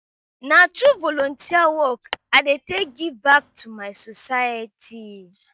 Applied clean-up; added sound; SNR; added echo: neural mask model DeepFilterNet 3.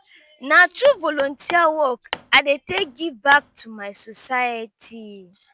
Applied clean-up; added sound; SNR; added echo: none; Hammer; 14 dB; none.